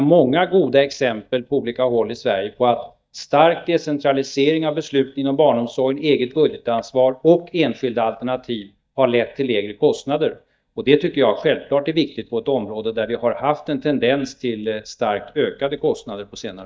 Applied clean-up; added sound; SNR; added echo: neural mask model DeepFilterNet 3.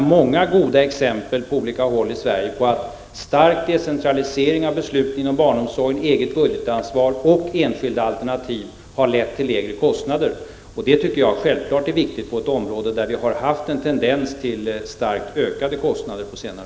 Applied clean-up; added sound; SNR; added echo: none; none; none; none.